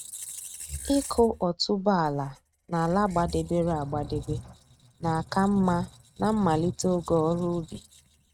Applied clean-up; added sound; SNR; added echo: neural mask model RNNoise.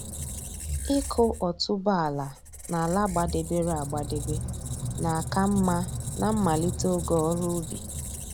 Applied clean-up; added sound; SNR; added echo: none; Squeak; 6 dB; none.